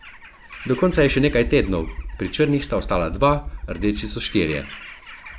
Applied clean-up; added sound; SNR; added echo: none; Bird vocalization, bird call, bird song / Crow; 19 dB; none.